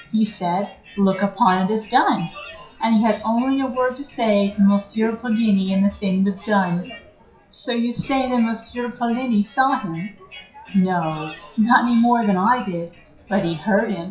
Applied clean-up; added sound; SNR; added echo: classical method WPE with log-MMSE.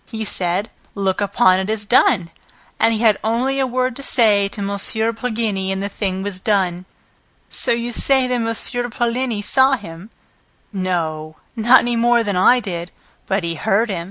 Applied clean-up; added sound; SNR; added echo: none; none; none; none.